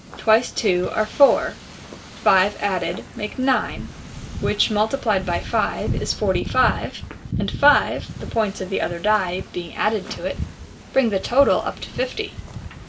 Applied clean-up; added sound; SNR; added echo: none; Wind / Ocean; 10 dB; none.